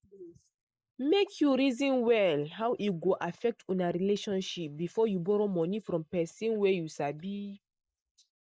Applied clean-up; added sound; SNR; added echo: neural mask model Resemble Enhance denoiser.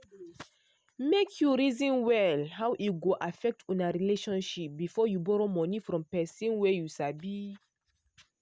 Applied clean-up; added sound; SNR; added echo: none; none; none; none.